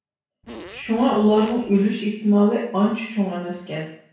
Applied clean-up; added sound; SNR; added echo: none; Fart; 19 dB; reverberation time 0.6 s.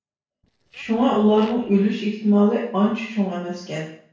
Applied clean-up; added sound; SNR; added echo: neural separator model SepFormer DNS4.